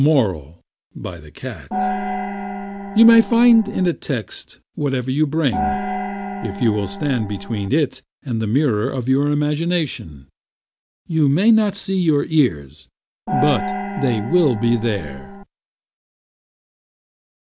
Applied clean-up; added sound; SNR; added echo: none; Gong; 5 dB; none.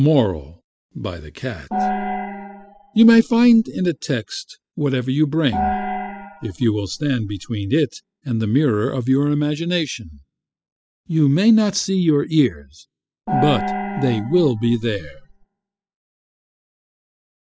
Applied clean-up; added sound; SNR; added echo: classical method spectral subtraction.